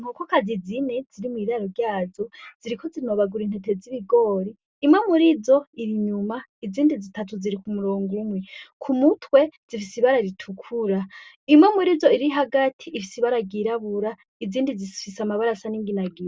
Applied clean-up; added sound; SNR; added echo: none; none; none; none.